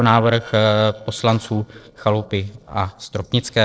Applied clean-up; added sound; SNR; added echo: neural separator model SepFormer DNS4.